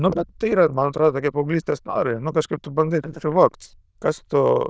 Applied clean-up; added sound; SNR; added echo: neural diffusion model UNIVERSE++.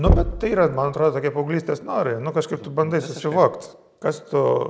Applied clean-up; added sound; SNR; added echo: none; Knock / Wood; 3 dB; none.